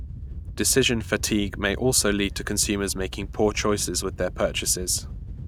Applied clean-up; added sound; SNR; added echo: none; Wind / Boat, Water vehicle; 10 dB; none.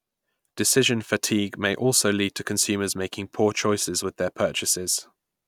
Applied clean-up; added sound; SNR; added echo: none; none; none; none.